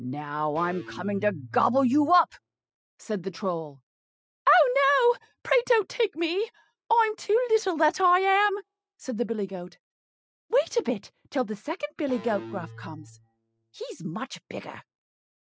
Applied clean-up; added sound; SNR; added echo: classical method spectral subtraction.